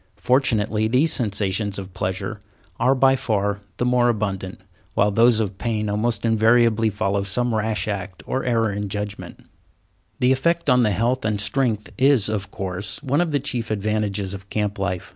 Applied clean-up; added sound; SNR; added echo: none; none; none; none.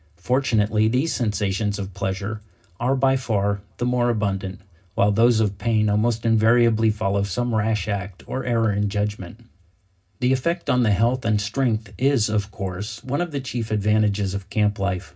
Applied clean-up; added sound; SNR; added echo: none; none; none; reverberation time 0.4 s.